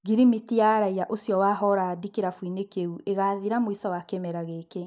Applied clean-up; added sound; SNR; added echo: none; none; none; none.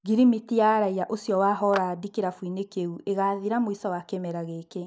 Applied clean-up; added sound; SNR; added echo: none; Clapping; 16 dB; none.